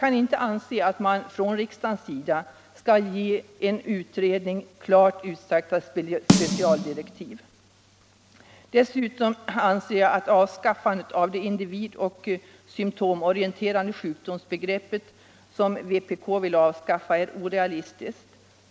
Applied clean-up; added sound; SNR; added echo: none; Snare drum; 1 dB; none.